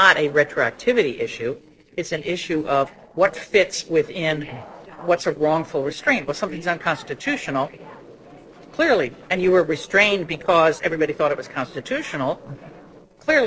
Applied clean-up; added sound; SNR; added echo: neural separator model SepFormer DNS4.